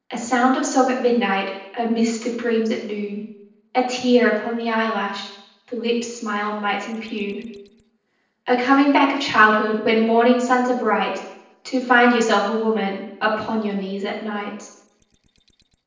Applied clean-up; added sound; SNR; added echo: neural separator model SepFormer DNS4.